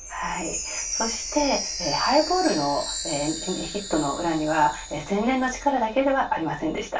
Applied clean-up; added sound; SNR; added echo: none; Chime; 8 dB; reverberation time 0.1 s.